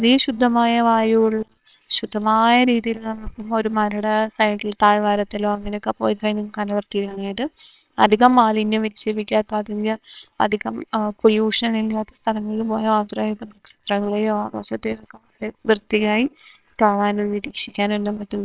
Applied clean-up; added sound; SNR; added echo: neural separator model SepFormer WHAMR!.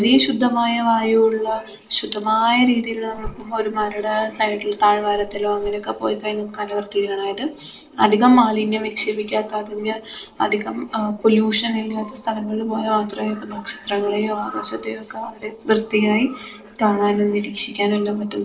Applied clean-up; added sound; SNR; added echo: neural separator model SepFormer DNS4.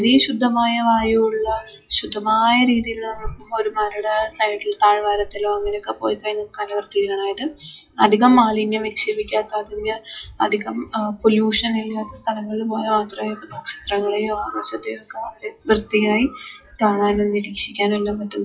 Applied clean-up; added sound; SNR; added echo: classical method WPE with log-MMSE.